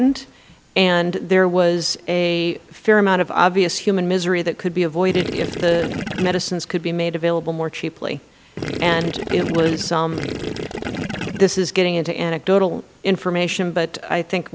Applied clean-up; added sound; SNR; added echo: none; Gurgling / Liquid; 7 dB; none.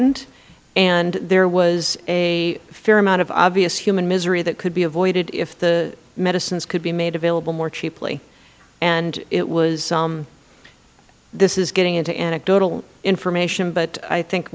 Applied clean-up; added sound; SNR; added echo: none; none; none; none.